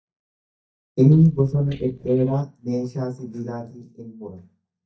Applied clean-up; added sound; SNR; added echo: neural mask model DeepFilterNet 3.